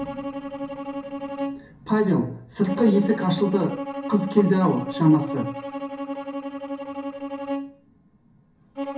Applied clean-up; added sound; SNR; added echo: none; Bowed string instrument; 7 dB; reverberation time 0.3 s.